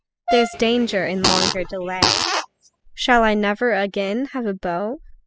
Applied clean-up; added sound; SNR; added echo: classical method spectral subtraction.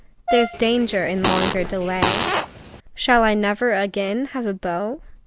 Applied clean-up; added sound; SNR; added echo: none; Fart + Brass instrument; 1 dB; none.